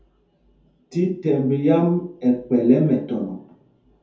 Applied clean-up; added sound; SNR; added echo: none; none; none; reverberation time 0.5 s.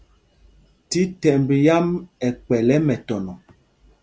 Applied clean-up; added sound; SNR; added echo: none; none; none; none.